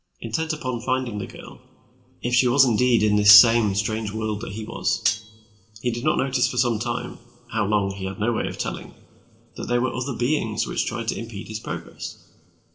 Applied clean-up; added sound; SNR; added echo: none; Cutlery, silverware; 7 dB; reverberation time 2.9 s.